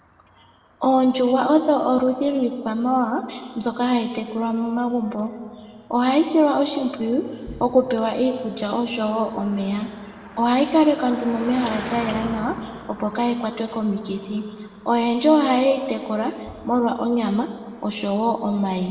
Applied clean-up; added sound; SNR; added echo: none; Car passing by; 20 dB; reverberation time 1.8 s.